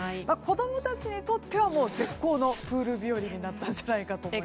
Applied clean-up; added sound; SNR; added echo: none; Zipper (clothing); 16 dB; none.